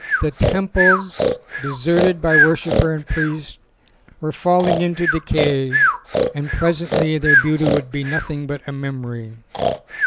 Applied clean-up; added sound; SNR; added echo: none; Breathing; 0 dB; none.